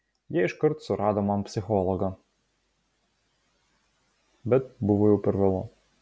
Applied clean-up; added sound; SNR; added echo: none; none; none; none.